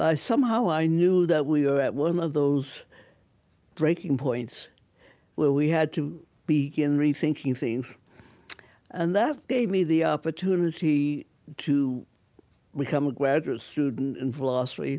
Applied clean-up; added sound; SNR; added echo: none; none; none; none.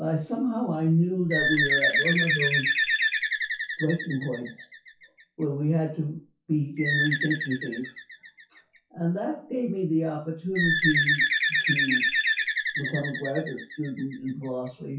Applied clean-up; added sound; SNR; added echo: classical method WPE with log-MMSE.